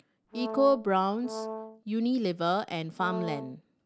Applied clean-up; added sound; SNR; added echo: none; Brass instrument; 10 dB; none.